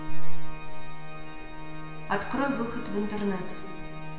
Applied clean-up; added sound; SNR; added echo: none; Organ; 19 dB; reverberation time 1.4 s.